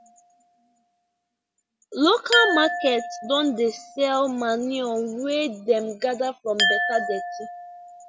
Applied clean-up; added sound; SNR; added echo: none; Glass; 5 dB; none.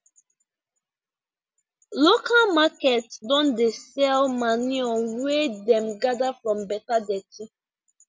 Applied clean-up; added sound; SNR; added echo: none; none; none; none.